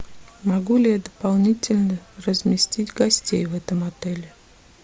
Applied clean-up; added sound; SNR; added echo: none; none; none; none.